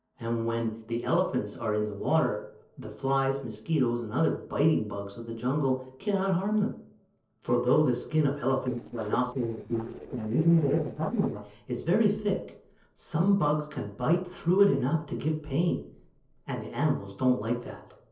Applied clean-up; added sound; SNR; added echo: neural separator model SepFormer DNS4.